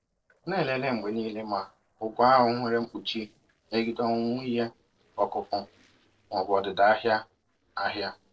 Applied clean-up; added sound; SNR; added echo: neural separator model SepFormer DNS4.